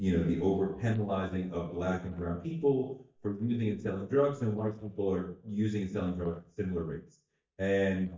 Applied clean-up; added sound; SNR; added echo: neural mask model DeepFilterNet 3.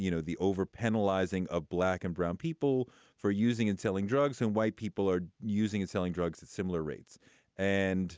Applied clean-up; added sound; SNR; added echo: none; none; none; none.